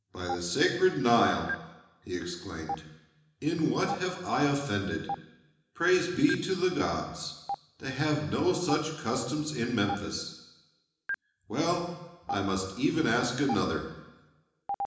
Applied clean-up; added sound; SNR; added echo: none; Stream; 12 dB; reverberation time 1.0 s.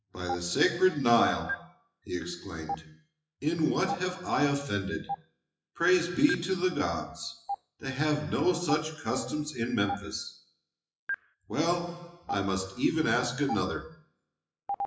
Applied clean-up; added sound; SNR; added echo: classical method WPE with log-MMSE.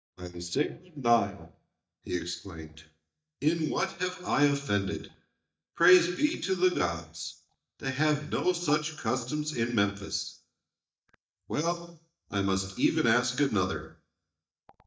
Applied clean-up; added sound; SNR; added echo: neural mask model DeepFilterNet 3.